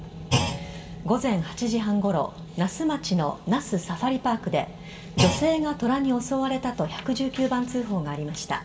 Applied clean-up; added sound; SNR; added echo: none; Thump, thud; 9 dB; reverberation time 0.7 s.